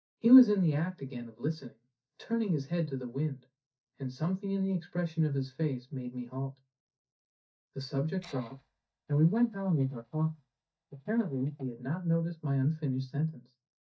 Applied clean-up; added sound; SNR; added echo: neural mask model DeepFilterNet 3.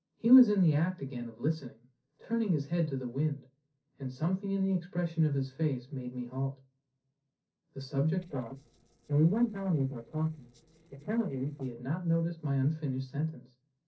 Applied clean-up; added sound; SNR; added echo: neural separator model SepFormer DNS4.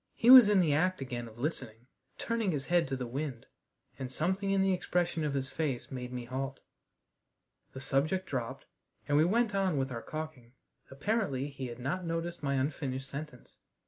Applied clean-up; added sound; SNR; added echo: none; none; none; none.